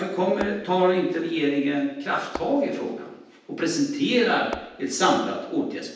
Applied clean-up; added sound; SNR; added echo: none; Tap / Hammer; 13 dB; reverberation time 0.9 s.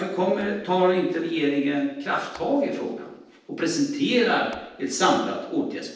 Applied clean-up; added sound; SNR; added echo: neural separator model SepFormer DNS4.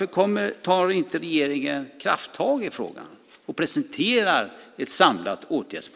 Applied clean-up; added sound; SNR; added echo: none; none; none; none.